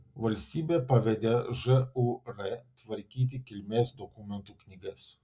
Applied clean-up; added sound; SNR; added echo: none; none; none; none.